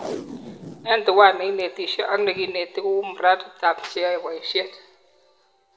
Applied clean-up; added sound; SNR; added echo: none; Packing tape, duct tape; 18 dB; reverberation time 1.4 s.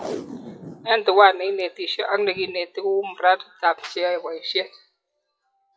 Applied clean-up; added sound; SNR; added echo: classical method WPE with log-MMSE.